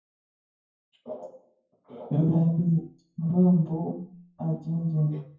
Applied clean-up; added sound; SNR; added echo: classical method WPE with log-MMSE.